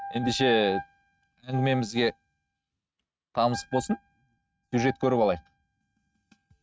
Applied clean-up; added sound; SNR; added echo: neural mask model RNNoise.